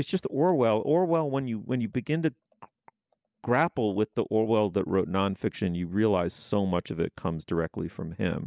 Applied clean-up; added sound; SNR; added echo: none; none; none; none.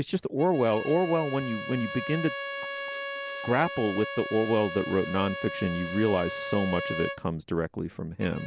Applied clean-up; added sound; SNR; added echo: none; Bowed string instrument; 8 dB; none.